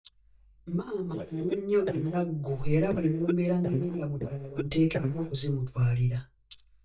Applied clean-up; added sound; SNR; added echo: neural mask model DeepFilterNet 3.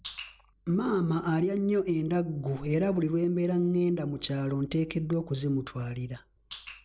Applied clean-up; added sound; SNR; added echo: none; none; none; none.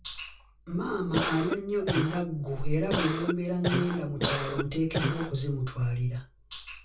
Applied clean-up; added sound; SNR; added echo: none; Cough; 2 dB; reverberation time 0.2 s.